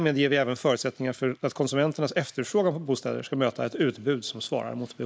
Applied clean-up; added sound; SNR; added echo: neural mask model Resemble Enhance denoiser.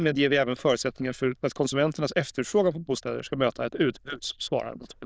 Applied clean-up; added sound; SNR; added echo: neural diffusion model UNIVERSE++.